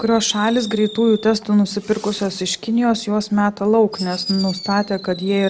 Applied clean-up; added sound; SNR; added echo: none; Fireworks; 16 dB; none.